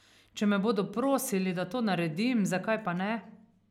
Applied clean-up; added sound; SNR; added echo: none; none; none; none.